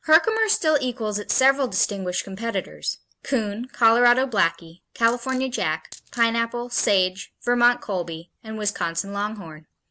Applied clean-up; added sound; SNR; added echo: none; Coin (dropping); 19 dB; none.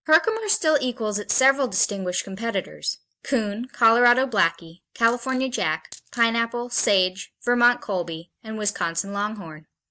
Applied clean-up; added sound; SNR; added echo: neural mask model DeepFilterNet 3.